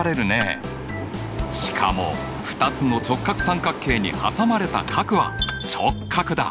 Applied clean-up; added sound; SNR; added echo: none; Mechanical fan; 11 dB; none.